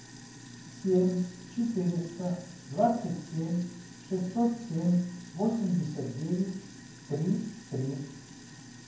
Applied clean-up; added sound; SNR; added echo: none; Sink (filling or washing); 16 dB; reverberation time 0.9 s.